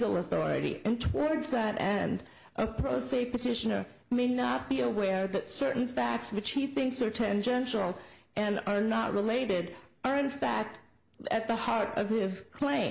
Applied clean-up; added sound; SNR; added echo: none; none; none; none.